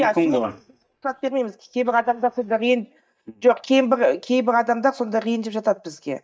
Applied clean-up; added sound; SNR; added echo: neural mask model DeepFilterNet 3.